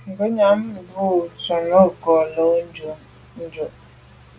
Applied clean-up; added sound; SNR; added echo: none; none; none; none.